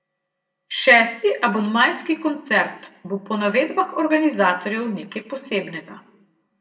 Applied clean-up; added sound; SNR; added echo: none; none; none; reverberation time 0.6 s.